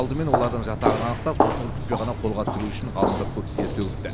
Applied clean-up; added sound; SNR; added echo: none; Walk, footsteps; -2 dB; none.